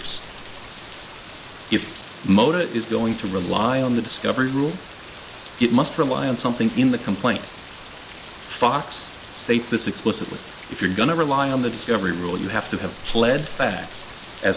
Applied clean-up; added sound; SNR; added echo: none; Rain; 13 dB; none.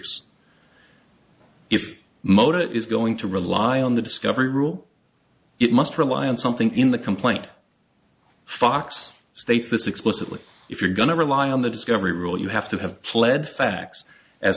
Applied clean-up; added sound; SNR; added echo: none; none; none; none.